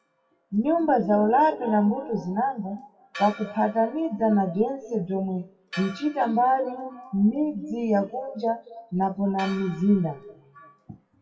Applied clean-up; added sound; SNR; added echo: classical method WPE with log-MMSE.